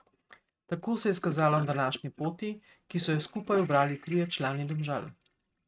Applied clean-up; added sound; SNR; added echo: neural mask model RNNoise.